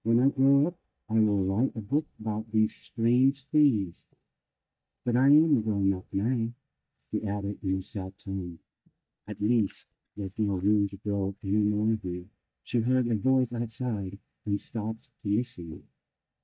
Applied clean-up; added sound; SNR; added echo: neural mask model DeepFilterNet 3.